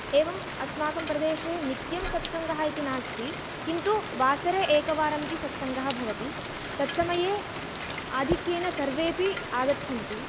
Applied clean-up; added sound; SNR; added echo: none; Rain; 6 dB; none.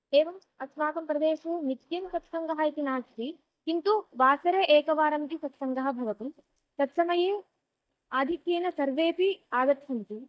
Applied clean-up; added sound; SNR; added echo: neural mask model DeepFilterNet 3.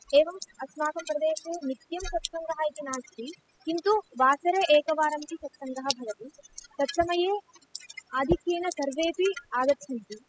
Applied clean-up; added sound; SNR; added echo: classical method spectral subtraction.